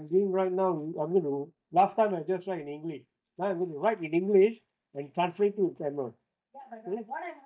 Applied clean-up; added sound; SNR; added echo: neural mask model DeepFilterNet 3.